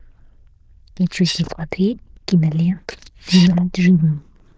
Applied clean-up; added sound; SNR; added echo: neural diffusion model UNIVERSE++.